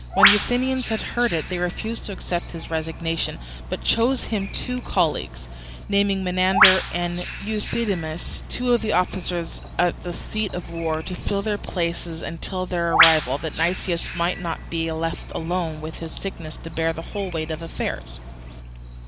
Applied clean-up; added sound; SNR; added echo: none; Bird; 4 dB; none.